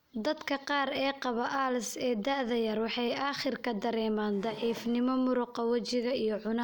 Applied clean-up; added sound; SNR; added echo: none; Wood; 17 dB; none.